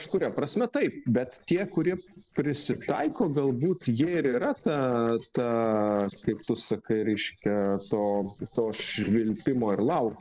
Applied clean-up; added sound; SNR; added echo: neural separator model SepFormer DNS4.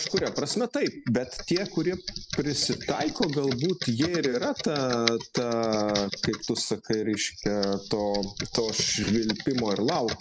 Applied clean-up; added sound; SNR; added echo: none; Computer keyboard; 9 dB; none.